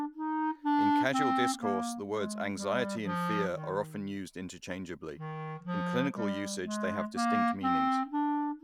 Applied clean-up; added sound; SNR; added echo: none; Wind instrument, woodwind instrument; -4 dB; none.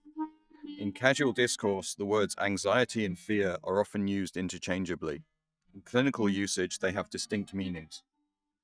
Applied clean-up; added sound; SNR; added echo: neural mask model DeepFilterNet 3.